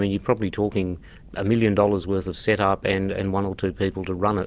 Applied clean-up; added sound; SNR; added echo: none; none; none; none.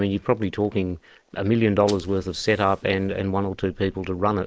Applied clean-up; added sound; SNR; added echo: neural mask model Resemble Enhance denoiser.